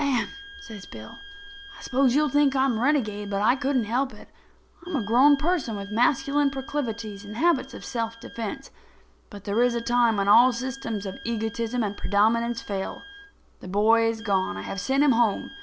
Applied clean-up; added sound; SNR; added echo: none; Wind instrument, woodwind instrument; 20 dB; none.